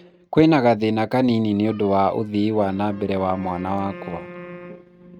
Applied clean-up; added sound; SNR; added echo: neural mask model RNNoise.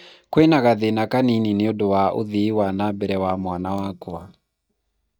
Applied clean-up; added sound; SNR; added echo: neural mask model DeepFilterNet 3.